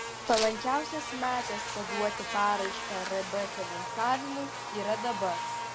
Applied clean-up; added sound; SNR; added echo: none; Tearing + Buzz; 4 dB; none.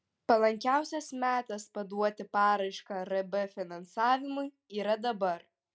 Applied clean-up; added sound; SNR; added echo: none; none; none; none.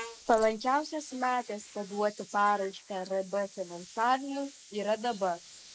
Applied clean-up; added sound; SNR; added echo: neural mask model Resemble Enhance denoiser.